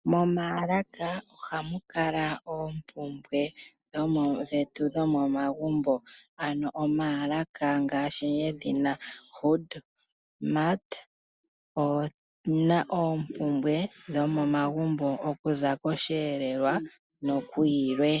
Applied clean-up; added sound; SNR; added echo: none; none; none; none.